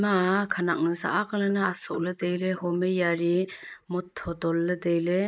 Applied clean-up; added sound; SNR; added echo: neural mask model Resemble Enhance denoiser.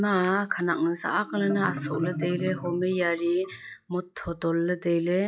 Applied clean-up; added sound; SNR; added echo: classical method log-MMSE.